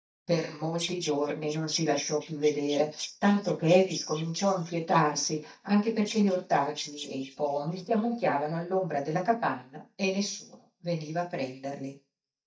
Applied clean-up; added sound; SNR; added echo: neural mask model DeepFilterNet 3.